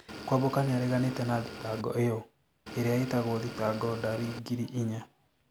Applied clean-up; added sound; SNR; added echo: none; Motor vehicle (road) / Engine; 12 dB; none.